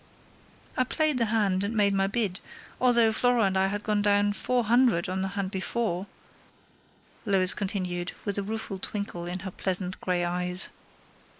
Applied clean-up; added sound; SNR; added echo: neural mask model Resemble Enhance denoiser.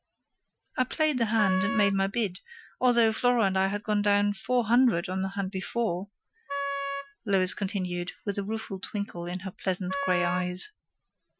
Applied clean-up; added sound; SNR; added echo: classical method Wiener filter.